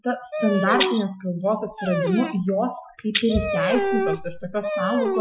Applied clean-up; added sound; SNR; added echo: classical method Wiener filter.